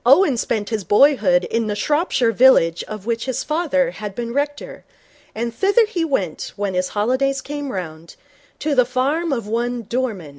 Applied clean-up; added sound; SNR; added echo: none; none; none; none.